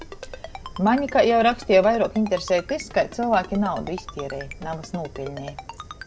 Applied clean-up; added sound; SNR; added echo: none; Ringtone + Fire; 15 dB; none.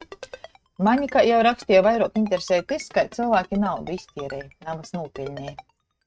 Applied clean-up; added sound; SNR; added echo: neural mask model RNNoise.